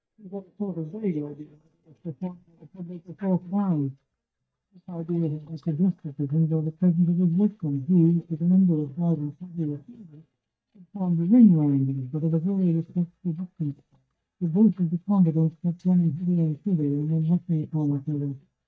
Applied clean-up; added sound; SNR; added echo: neural mask model DeepFilterNet 3.